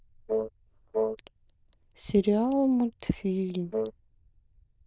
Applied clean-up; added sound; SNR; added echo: neural diffusion model UNIVERSE++.